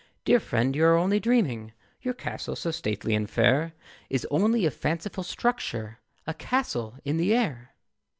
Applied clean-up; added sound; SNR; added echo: none; none; none; none.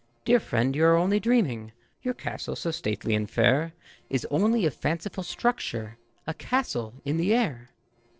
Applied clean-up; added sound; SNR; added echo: neural separator model SepFormer DNS4.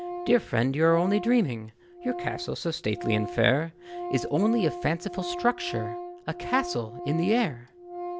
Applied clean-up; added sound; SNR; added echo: none; Organ; 10 dB; none.